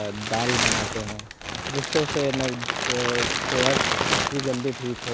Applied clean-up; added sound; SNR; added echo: none; Crumpling, crinkling; -2 dB; none.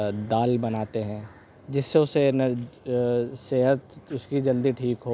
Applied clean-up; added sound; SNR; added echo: none; none; none; none.